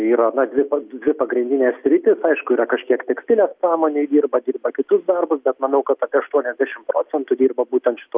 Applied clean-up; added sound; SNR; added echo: none; none; none; none.